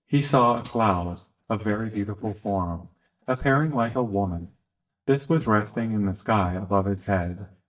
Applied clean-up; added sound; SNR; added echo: neural mask model DeepFilterNet 3.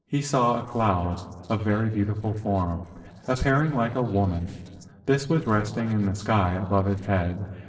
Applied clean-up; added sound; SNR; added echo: neural separator model SepFormer DNS4.